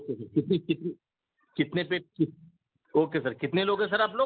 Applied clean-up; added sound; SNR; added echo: none; none; none; none.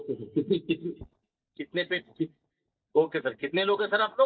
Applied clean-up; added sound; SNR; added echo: neural mask model DeepFilterNet 3.